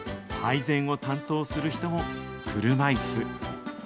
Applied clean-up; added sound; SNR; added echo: none; none; none; none.